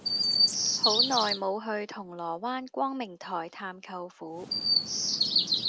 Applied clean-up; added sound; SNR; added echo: none; Chirp, tweet; -4 dB; none.